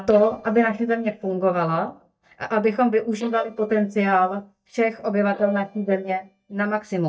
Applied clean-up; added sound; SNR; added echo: neural mask model DeepFilterNet 3.